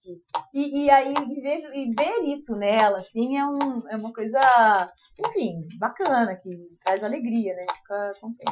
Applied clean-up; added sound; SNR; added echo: classical method Wiener filter.